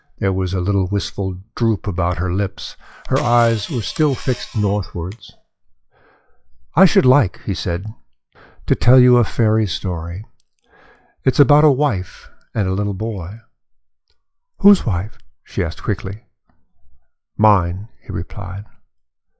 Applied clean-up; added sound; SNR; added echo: classical method log-MMSE.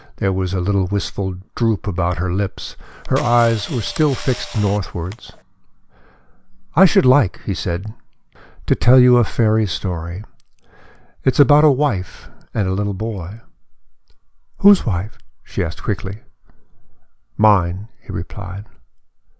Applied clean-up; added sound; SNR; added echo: none; Camera; 16 dB; none.